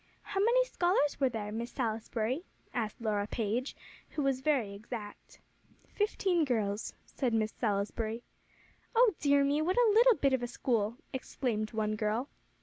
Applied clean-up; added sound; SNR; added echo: none; none; none; none.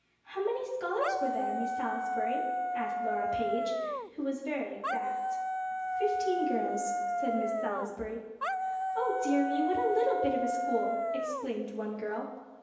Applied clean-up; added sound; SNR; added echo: none; Dog; -1 dB; reverberation time 1.0 s.